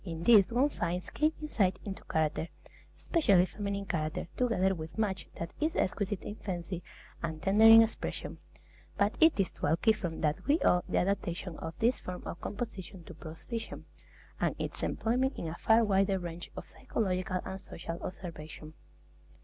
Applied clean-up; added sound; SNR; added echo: none; none; none; none.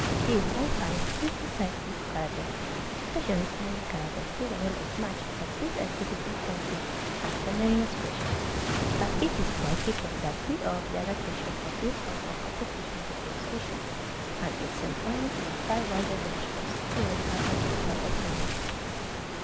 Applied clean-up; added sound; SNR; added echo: none; Waves, surf; -3 dB; none.